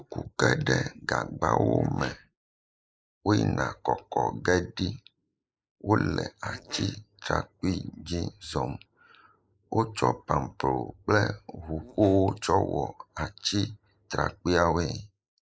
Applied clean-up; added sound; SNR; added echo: neural mask model Resemble Enhance denoiser.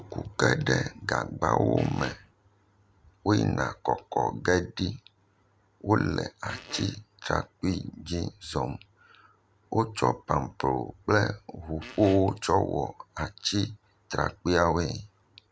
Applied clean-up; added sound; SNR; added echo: none; Fart; 15 dB; none.